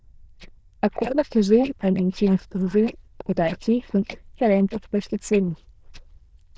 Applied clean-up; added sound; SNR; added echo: neural diffusion model UNIVERSE++.